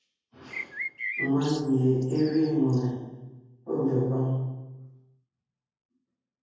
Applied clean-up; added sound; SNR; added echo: none; Bird; 9 dB; reverberation time 1.3 s.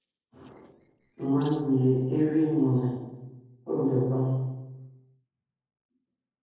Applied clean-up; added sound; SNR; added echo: neural separator model SepFormer DNS4.